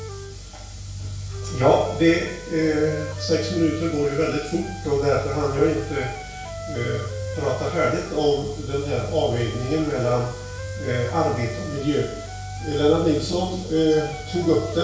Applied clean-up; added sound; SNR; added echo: none; Wind instrument, woodwind instrument; 15 dB; reverberation time 0.6 s.